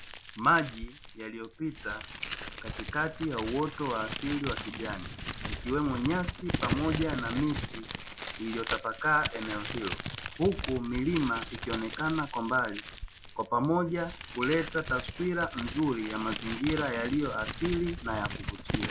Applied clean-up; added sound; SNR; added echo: none; Crumpling, crinkling; 5 dB; none.